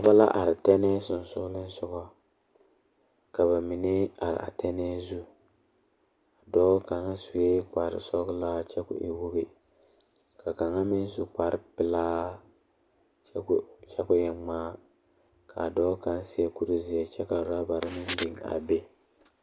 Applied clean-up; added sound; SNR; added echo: none; Bird; 14 dB; none.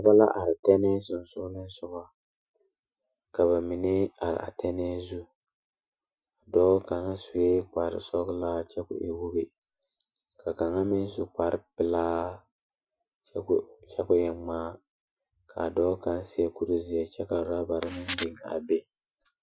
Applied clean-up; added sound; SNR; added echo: classical method Wiener filter.